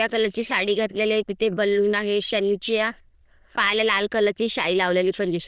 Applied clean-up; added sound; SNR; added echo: neural diffusion model UNIVERSE++.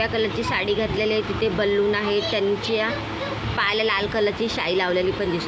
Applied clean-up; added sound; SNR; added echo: none; Subway, metro, underground; 19 dB; none.